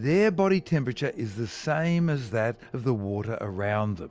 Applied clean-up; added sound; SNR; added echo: none; none; none; none.